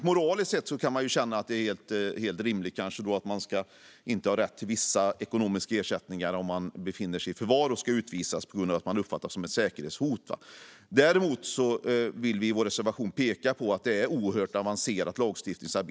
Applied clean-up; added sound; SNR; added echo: none; none; none; none.